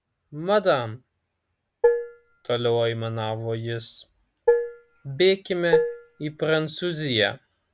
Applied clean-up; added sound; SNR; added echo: none; Dishes, pots, and pans; -2 dB; none.